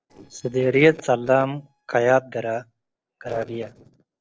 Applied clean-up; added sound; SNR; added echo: neural separator model SepFormer DNS4.